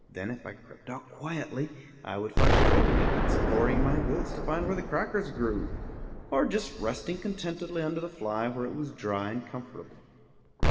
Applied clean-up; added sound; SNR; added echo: none; Explosion; -3 dB; reverberation time 2.5 s.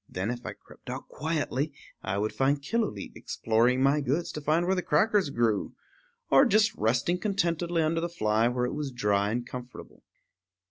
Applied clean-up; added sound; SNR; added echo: none; none; none; none.